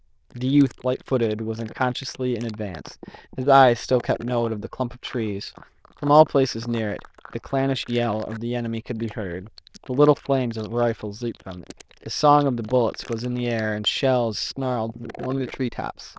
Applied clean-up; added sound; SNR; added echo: neural diffusion model UNIVERSE++.